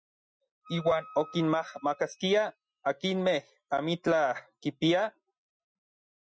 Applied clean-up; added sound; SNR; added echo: classical method Wiener filter.